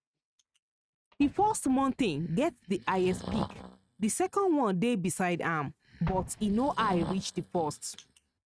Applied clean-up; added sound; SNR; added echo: neural mask model RNNoise.